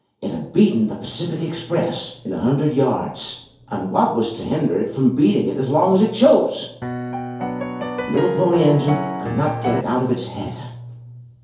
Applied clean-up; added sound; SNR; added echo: none; Piano; 5 dB; reverberation time 2.4 s.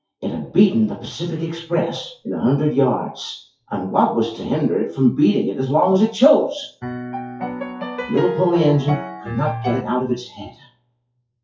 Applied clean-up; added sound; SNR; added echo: classical method WPE with log-MMSE.